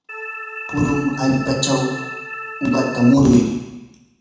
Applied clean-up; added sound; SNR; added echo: none; Organ; 11 dB; reverberation time 1.1 s.